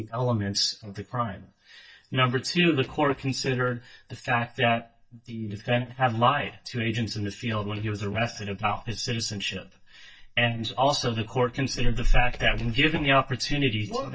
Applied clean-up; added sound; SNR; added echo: neural mask model DeepFilterNet 3.